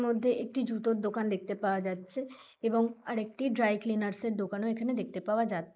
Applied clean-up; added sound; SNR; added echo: neural mask model Resemble Enhance denoiser.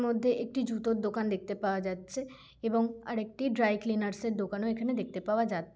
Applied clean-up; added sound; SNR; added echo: none; none; none; none.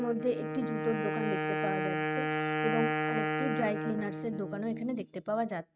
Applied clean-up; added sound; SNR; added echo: neural mask model RNNoise.